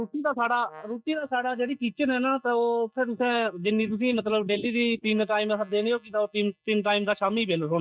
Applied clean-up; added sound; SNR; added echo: neural mask model DeepFilterNet 3.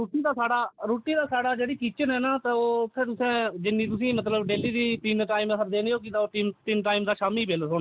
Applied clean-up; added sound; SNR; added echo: none; none; none; none.